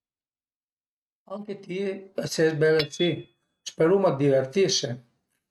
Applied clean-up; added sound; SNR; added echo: neural mask model RNNoise.